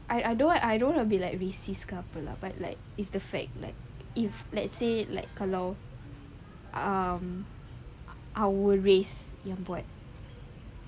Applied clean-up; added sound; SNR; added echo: none; none; none; none.